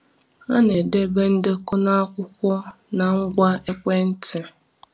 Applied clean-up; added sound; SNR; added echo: none; none; none; none.